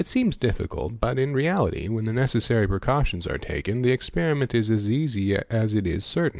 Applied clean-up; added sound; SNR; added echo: none; none; none; none.